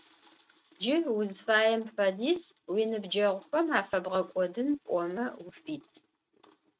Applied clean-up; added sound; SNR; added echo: neural mask model RNNoise.